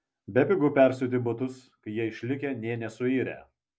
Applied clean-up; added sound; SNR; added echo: none; none; none; none.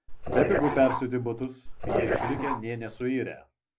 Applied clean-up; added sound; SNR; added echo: none; Dog; 1 dB; none.